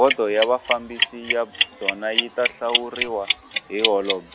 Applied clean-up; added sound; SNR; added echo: none; Clock; 2 dB; none.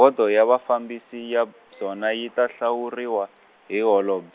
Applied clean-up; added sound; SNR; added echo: none; none; none; none.